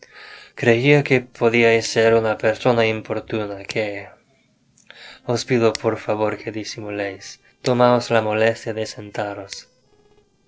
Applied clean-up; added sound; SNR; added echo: neural separator model SepFormer DNS4.